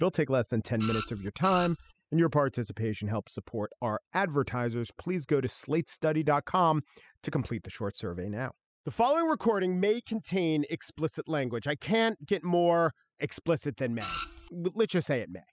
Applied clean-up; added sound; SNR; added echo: classical method spectral subtraction.